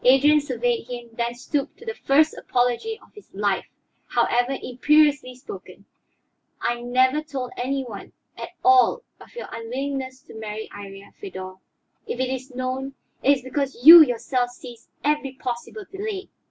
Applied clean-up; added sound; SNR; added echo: none; none; none; none.